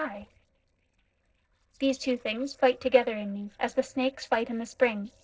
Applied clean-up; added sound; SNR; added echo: neural separator model SepFormer DNS4.